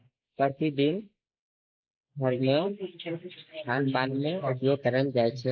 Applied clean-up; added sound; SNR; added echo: neural mask model Resemble Enhance denoiser.